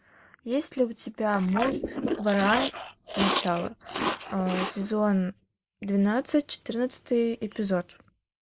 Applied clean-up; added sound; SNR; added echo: neural mask model Resemble Enhance denoiser.